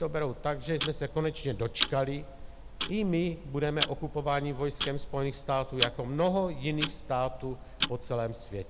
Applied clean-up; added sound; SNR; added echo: none; Tick-tock; 3 dB; none.